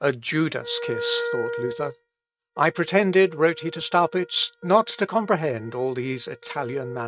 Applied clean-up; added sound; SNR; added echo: neural mask model RNNoise.